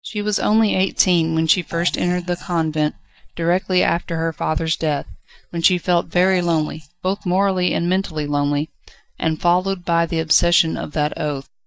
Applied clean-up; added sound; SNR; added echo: neural mask model DeepFilterNet 3.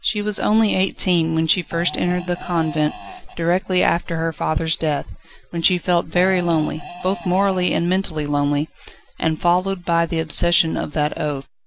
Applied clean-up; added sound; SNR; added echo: none; Fart; 15 dB; none.